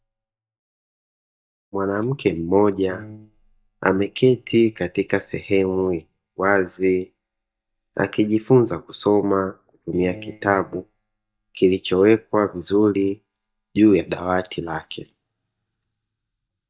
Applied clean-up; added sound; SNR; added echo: neural mask model DeepFilterNet 3.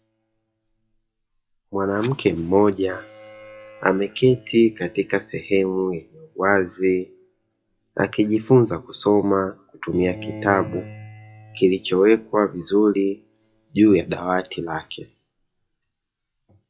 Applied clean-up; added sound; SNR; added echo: classical method WPE with log-MMSE.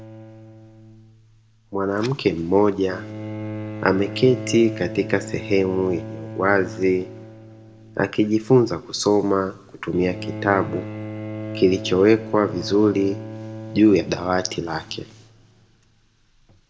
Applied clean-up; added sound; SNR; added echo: none; Bowed string instrument; 12 dB; reverberation time 1.6 s.